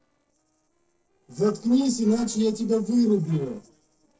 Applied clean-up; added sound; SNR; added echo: neural separator model SepFormer DNS4.